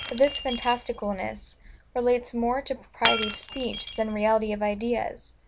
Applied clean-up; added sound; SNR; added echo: none; Shatter; 9 dB; none.